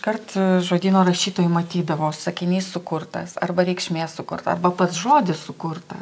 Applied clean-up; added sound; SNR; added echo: none; none; none; none.